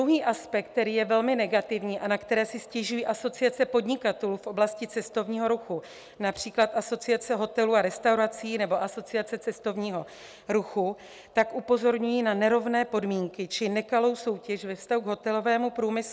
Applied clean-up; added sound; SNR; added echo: none; none; none; none.